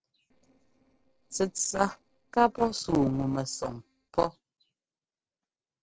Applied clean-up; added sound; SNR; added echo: neural separator model SepFormer DNS4.